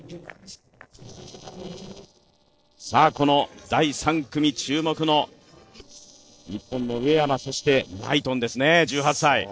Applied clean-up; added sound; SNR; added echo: neural separator model SepFormer DNS4.